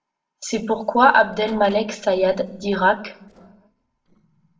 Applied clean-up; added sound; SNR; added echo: neural separator model SepFormer DNS4.